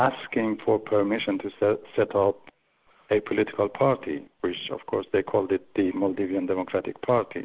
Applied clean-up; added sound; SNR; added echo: none; none; none; none.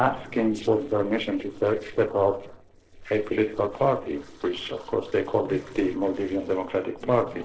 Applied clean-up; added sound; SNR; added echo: neural separator model SepFormer DNS4.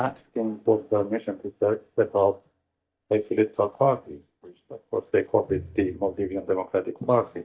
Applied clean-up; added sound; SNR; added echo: neural mask model DeepFilterNet 3.